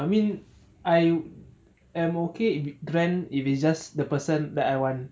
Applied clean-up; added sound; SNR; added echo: none; none; none; none.